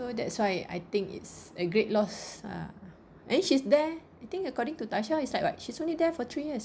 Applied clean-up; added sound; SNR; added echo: none; none; none; none.